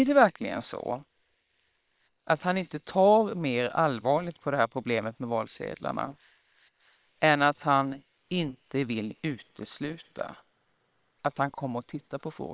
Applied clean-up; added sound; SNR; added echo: neural separator model SepFormer WHAM!.